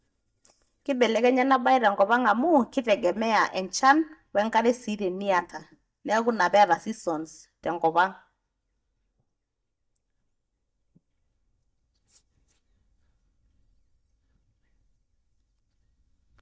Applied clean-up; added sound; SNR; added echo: neural mask model DeepFilterNet 3.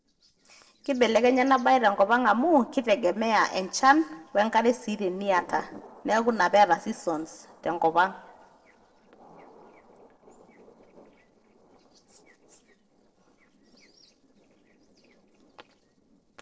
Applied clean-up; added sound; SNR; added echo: neural separator model SepFormer DNS4.